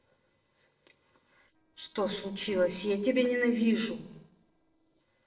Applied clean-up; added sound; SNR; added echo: neural separator model SepFormer DNS4.